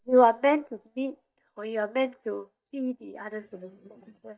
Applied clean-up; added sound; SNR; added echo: neural mask model DeepFilterNet 3.